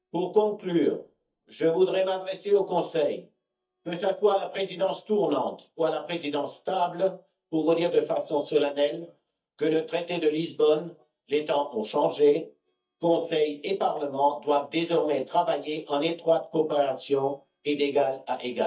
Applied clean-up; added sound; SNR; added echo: neural mask model DeepFilterNet 3.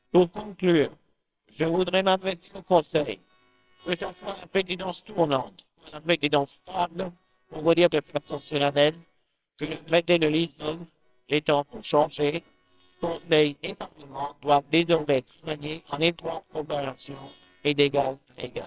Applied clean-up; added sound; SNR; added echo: neural separator model SepFormer WHAMR!.